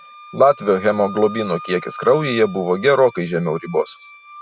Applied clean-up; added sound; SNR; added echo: none; Wind instrument, woodwind instrument; 17 dB; none.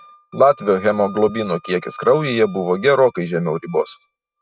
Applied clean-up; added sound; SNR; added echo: neural mask model RNNoise.